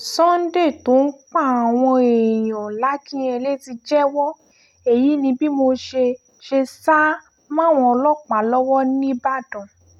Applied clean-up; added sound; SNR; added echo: none; none; none; none.